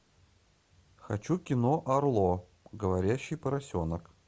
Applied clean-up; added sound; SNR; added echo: none; none; none; none.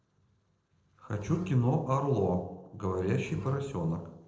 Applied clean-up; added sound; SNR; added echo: neural separator model SepFormer DNS4.